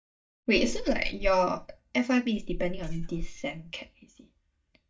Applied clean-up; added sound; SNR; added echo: neural mask model DeepFilterNet 3.